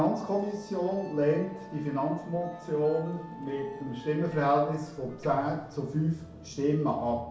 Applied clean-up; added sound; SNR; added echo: none; Musical instrument; 17 dB; reverberation time 0.6 s.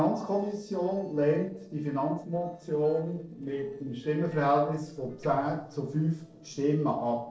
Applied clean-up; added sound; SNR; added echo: neural separator model SepFormer DNS4.